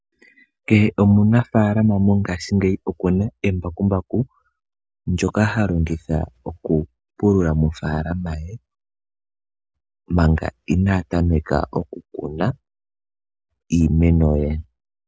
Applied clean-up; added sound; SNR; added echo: none; none; none; none.